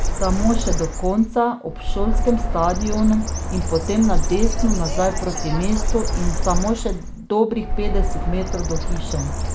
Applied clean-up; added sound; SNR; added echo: none; Bird; -1 dB; none.